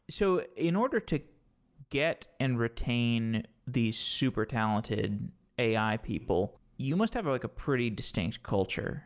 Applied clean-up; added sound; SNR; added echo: none; none; none; none.